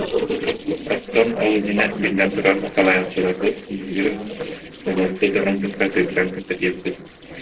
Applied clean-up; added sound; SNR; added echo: neural separator model SepFormer DNS4.